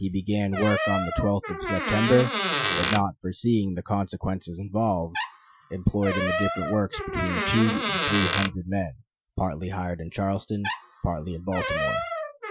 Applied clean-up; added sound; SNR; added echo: classical method Wiener filter.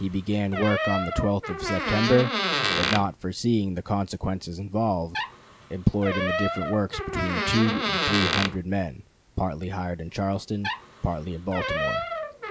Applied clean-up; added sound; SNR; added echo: none; Door; 3 dB; none.